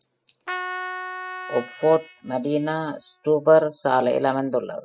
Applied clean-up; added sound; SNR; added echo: classical method spectral subtraction.